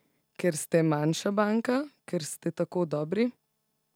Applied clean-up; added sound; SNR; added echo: none; none; none; none.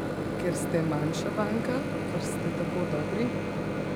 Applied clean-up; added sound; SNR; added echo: none; Microwave oven; -2 dB; none.